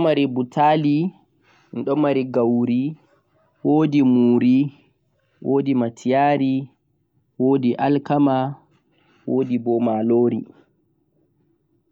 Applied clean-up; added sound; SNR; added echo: none; none; none; none.